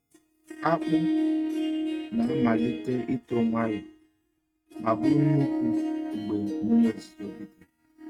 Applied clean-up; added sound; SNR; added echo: neural mask model RNNoise.